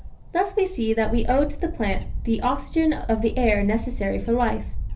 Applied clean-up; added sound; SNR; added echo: none; Wind / Bird; 4 dB; reverberation time 0.3 s.